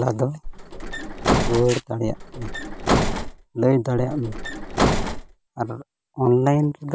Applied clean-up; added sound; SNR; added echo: none; Bus; 0 dB; none.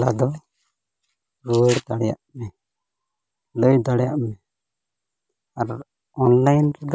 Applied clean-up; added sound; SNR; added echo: none; none; none; none.